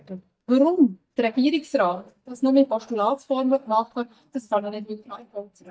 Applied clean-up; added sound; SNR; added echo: neural mask model DeepFilterNet 3.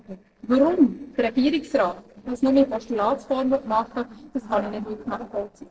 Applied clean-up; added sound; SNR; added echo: neural separator model SepFormer DNS4.